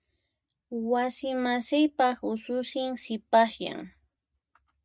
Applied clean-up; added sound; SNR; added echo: none; none; none; none.